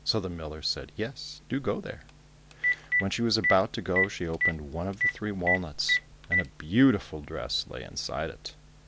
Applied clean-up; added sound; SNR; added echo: none; Telephone; 3 dB; none.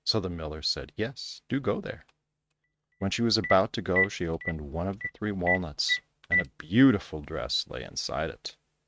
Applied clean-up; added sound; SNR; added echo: neural mask model RNNoise.